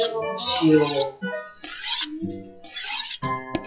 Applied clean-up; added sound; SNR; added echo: classical method WPE with log-MMSE.